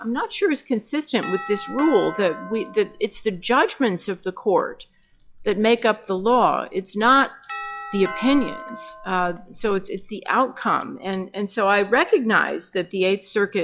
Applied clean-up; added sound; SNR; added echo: classical method log-MMSE.